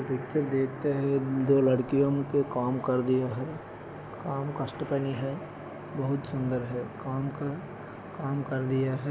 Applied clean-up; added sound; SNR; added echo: none; none; none; none.